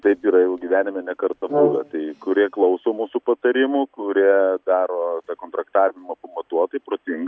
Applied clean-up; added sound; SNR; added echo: none; Brass instrument; 3 dB; none.